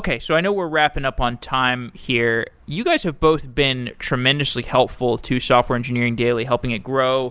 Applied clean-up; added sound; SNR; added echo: none; none; none; none.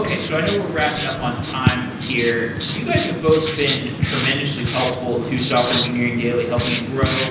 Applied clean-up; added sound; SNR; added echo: none; Writing; 3 dB; reverberation time 0.9 s.